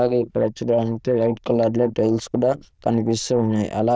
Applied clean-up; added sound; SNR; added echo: neural diffusion model UNIVERSE++.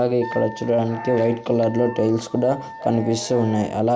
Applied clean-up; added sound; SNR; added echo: none; Wind instrument, woodwind instrument + Livestock, farm animals, working animals; 15 dB; none.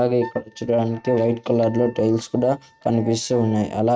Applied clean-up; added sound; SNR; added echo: neural mask model RNNoise.